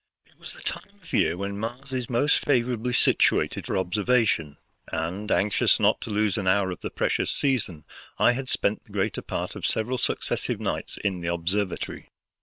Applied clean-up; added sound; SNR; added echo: neural separator model SepFormer WHAM!.